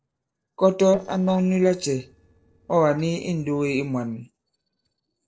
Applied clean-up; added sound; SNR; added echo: neural separator model SepFormer DNS4.